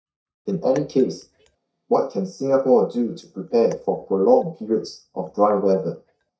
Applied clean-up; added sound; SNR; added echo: neural mask model DeepFilterNet 3.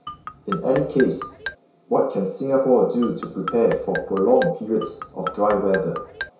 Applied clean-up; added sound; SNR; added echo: none; Marimba, xylophone; 12 dB; reverberation time 0.6 s.